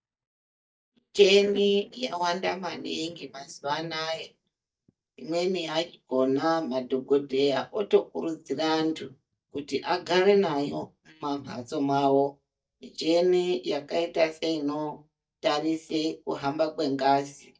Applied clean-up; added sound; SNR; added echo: neural mask model DeepFilterNet 3.